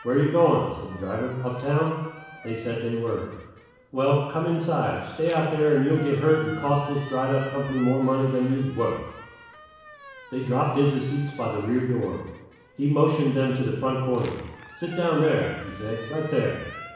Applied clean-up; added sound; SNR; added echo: none; Squeak; 20 dB; reverberation time 1.1 s.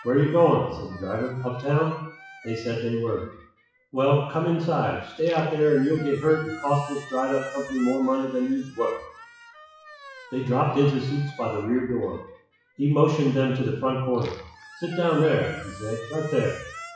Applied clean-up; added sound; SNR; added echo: classical method WPE with log-MMSE.